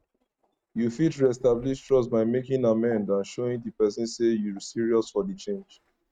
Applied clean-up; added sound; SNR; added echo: neural mask model RNNoise.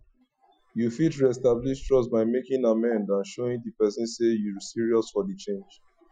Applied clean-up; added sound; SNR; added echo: classical method Wiener filter.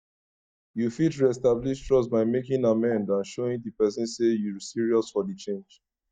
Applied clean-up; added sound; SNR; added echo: neural mask model DeepFilterNet 3.